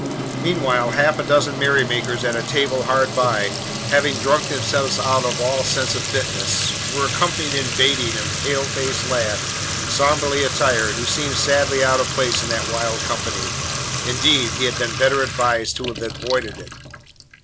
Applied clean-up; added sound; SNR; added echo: none; Fill (with liquid) / Trickle, dribble / Sink (filling or washing); 3 dB; none.